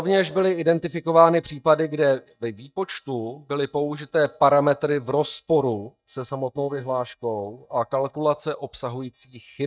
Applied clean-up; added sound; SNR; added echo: neural mask model DeepFilterNet 3.